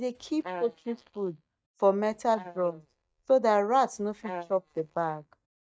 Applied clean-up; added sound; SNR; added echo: neural mask model DeepFilterNet 3.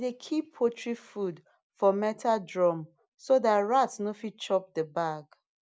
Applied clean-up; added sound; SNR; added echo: none; none; none; none.